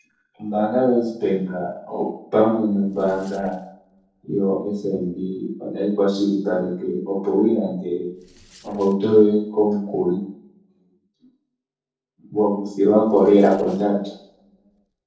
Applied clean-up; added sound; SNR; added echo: neural separator model SepFormer DNS4.